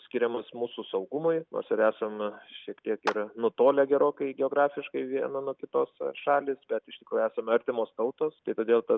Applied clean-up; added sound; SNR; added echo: none; Clapping; 11 dB; none.